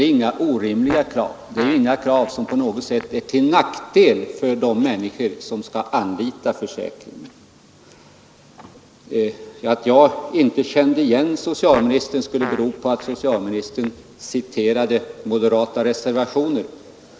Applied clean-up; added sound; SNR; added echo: none; Fart; 16 dB; none.